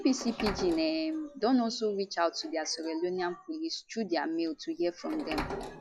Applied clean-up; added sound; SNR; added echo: classical method log-MMSE.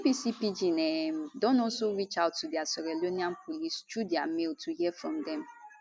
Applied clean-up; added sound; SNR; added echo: none; none; none; none.